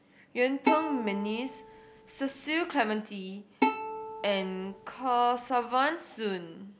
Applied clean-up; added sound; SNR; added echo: none; Bowed string instrument; 4 dB; none.